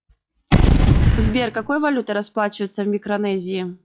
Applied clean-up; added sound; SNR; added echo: classical method log-MMSE.